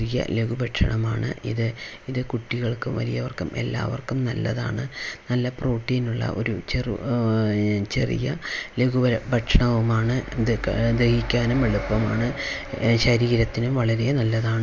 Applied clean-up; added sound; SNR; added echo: none; none; none; none.